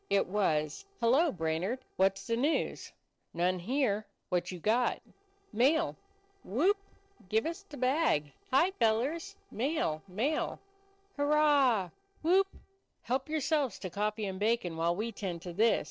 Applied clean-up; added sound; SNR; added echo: neural separator model SepFormer DNS4.